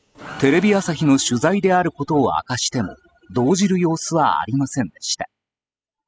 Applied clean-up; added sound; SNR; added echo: classical method spectral subtraction.